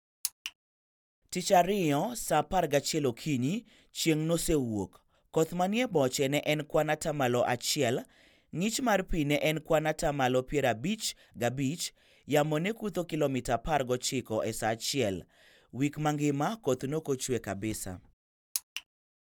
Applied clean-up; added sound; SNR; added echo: none; none; none; none.